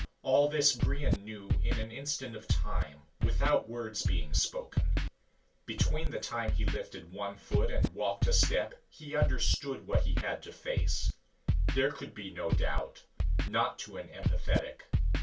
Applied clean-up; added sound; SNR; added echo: none; Scratching (performance technique); -5 dB; reverberation time 0.1 s.